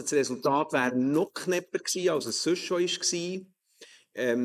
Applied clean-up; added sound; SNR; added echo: neural mask model Resemble Enhance denoiser.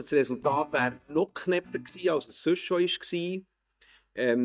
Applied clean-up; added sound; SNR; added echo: neural mask model DeepFilterNet 3.